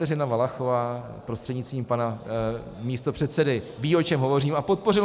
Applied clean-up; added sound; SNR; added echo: none; none; none; none.